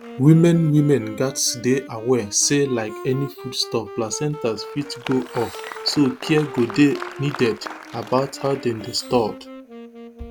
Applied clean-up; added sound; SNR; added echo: none; Wind instrument, woodwind instrument + Applause; 15 dB; none.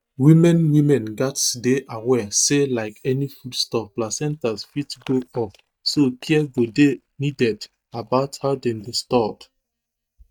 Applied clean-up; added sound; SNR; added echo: neural mask model DeepFilterNet 3.